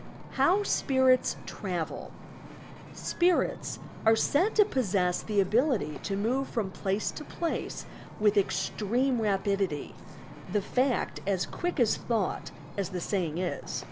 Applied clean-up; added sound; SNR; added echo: none; Wind / Ocean + Chewing, mastication; 14 dB; none.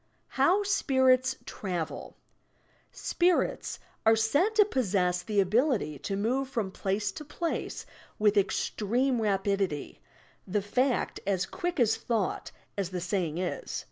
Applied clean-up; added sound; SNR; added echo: none; none; none; none.